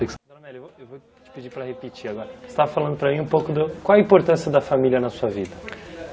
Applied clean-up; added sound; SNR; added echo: none; none; none; none.